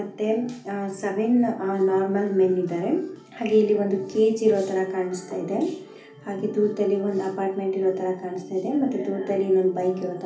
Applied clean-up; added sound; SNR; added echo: none; none; none; reverberation time 0.4 s.